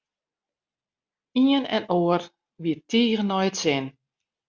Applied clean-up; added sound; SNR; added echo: none; none; none; none.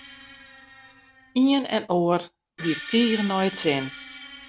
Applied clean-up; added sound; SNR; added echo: none; Screech; 12 dB; none.